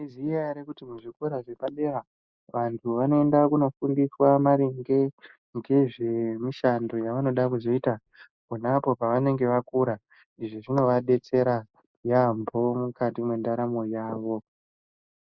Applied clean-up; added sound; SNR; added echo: neural mask model Resemble Enhance denoiser.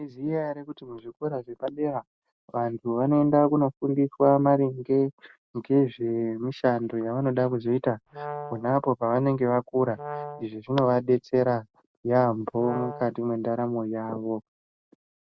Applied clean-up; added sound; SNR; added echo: none; Brass instrument; 13 dB; none.